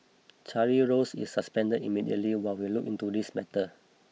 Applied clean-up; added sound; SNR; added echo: none; none; none; none.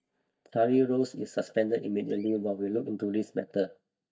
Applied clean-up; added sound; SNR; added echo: neural mask model DeepFilterNet 3.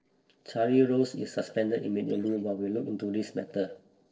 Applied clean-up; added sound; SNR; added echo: neural separator model SepFormer DNS4.